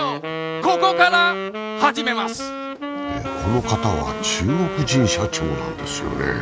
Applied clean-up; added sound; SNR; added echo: none; Wind instrument, woodwind instrument; 5 dB; none.